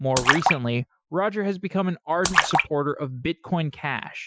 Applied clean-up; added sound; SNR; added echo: classical method Wiener filter.